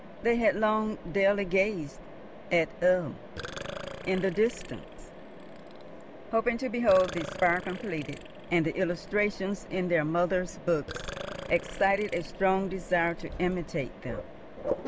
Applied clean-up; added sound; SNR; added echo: none; Burping, eructation + Mechanisms; 12 dB; none.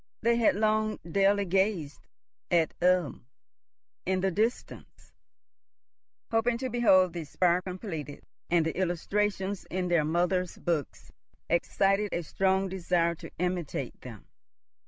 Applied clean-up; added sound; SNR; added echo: none; none; none; none.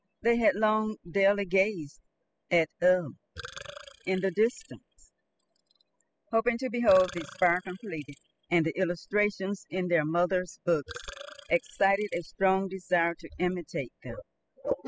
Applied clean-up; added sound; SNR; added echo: classical method spectral subtraction.